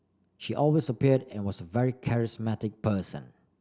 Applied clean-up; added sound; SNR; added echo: none; none; none; none.